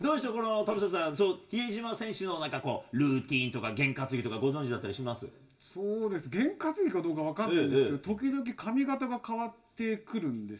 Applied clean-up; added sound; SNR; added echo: none; none; none; reverberation time 0.2 s.